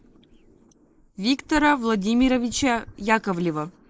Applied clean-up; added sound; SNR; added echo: neural mask model Resemble Enhance denoiser.